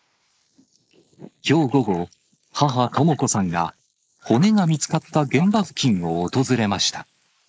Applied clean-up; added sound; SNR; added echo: neural mask model Resemble Enhance denoiser.